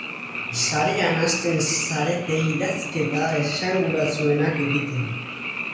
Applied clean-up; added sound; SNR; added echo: none; Frog; 7 dB; reverberation time 0.5 s.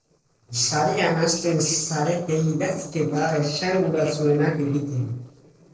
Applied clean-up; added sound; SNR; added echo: neural separator model SepFormer DNS4.